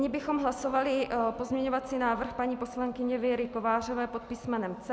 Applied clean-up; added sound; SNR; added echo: none; none; none; none.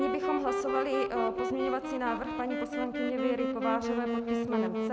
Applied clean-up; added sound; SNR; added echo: none; Wind instrument, woodwind instrument; -1 dB; none.